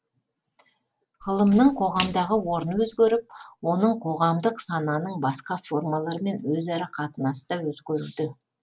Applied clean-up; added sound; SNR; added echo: none; Splash, splatter; 16 dB; none.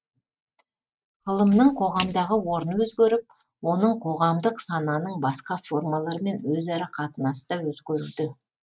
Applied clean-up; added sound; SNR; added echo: neural mask model RNNoise.